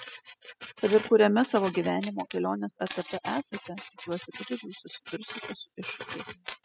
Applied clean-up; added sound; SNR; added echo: classical method spectral subtraction.